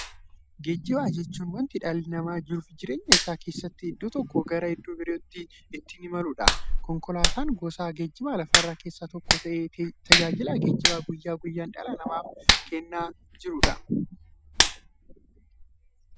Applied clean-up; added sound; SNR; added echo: none; Hands; -2 dB; none.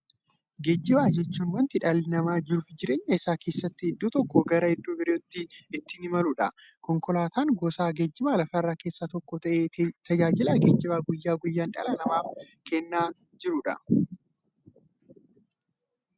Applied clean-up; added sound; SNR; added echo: none; none; none; none.